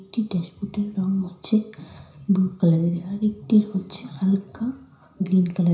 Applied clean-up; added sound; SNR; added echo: none; none; none; reverberation time 0.5 s.